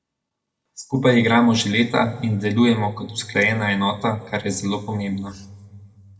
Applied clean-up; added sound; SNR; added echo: none; none; none; reverberation time 1.0 s.